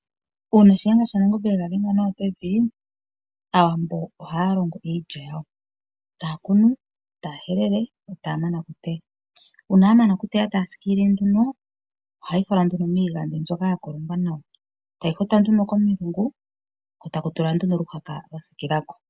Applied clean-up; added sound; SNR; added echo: none; none; none; none.